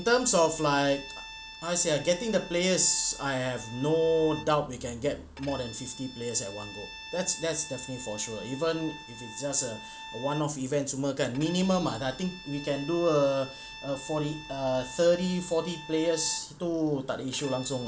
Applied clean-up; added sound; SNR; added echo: none; Bowed string instrument; 16 dB; none.